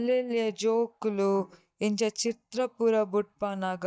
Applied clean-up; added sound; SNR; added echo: neural mask model DeepFilterNet 3.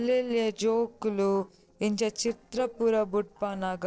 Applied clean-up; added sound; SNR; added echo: neural separator model SepFormer DNS4.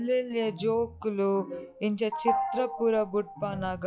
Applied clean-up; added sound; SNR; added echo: classical method log-MMSE.